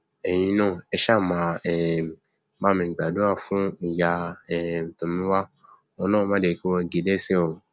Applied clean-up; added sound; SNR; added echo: none; none; none; none.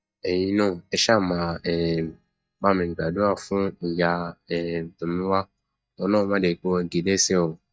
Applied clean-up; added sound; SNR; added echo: neural mask model DeepFilterNet 3.